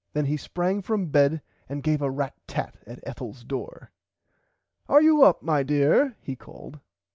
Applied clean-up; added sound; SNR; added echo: none; none; none; none.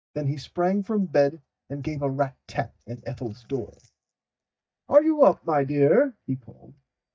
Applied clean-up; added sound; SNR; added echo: neural mask model DeepFilterNet 3.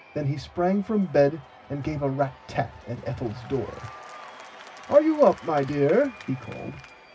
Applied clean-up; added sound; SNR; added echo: none; Applause / Crowd / Cheering; 19 dB; reverberation time 0.4 s.